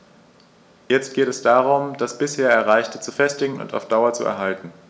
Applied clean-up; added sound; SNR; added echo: none; none; none; none.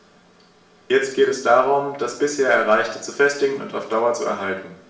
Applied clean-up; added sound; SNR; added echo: none; none; none; reverberation time 0.5 s.